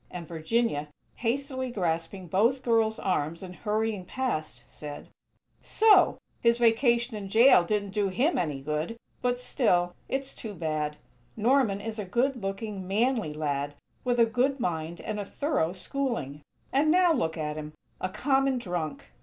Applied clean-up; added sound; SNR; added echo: none; none; none; none.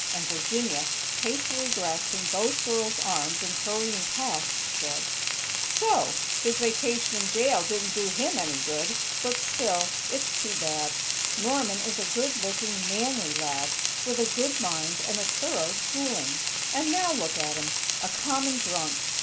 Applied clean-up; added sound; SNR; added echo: none; Frying (food); -3 dB; none.